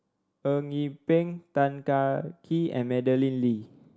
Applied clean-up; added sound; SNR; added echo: none; none; none; none.